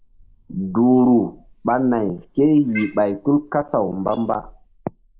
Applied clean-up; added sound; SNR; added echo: neural mask model Resemble Enhance denoiser.